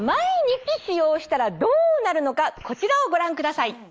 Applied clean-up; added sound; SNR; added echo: neural mask model Resemble Enhance denoiser.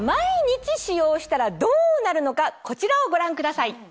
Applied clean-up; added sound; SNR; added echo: none; none; none; none.